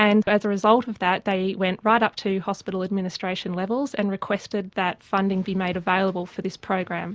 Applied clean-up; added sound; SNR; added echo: none; none; none; none.